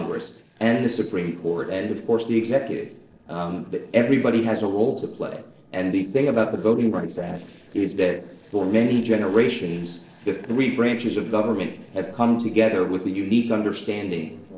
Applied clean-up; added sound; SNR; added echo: neural separator model SepFormer DNS4.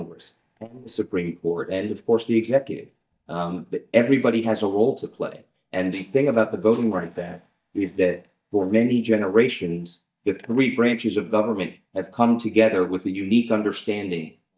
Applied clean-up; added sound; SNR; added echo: neural mask model DeepFilterNet 3.